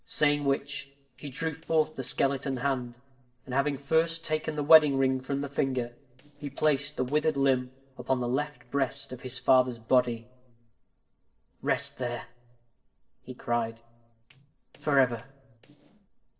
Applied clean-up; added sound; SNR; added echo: neural separator model SepFormer DNS4.